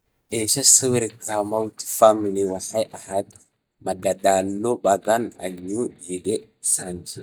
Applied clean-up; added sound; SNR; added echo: neural mask model DeepFilterNet 3.